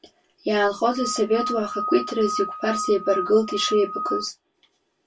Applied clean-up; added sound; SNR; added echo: none; Screech / Glass; 6 dB; reverberation time 0.1 s.